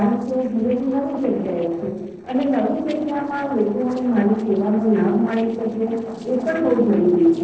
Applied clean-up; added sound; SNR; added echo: neural separator model SepFormer DNS4.